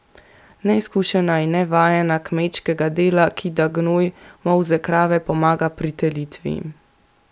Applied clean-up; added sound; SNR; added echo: none; none; none; none.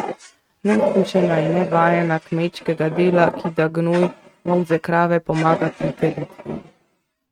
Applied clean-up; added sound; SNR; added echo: neural mask model RNNoise.